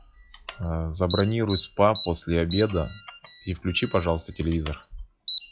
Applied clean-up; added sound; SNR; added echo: classical method log-MMSE.